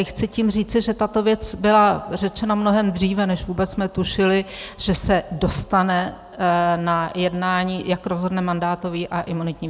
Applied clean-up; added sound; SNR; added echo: none; none; none; none.